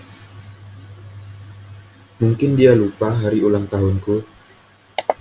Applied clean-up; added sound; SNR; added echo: none; none; none; none.